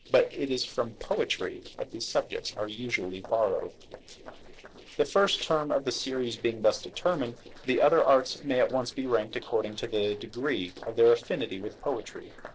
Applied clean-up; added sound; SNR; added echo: neural separator model SepFormer DNS4.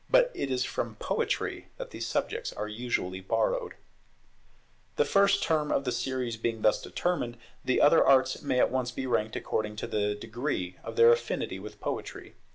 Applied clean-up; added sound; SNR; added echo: none; none; none; none.